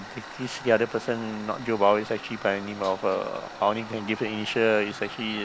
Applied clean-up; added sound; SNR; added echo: none; Tools; 14 dB; none.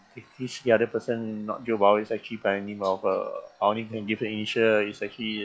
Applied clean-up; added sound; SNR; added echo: classical method log-MMSE.